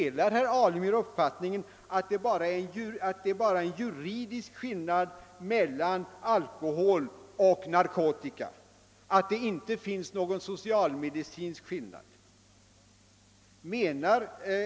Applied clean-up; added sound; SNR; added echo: none; none; none; none.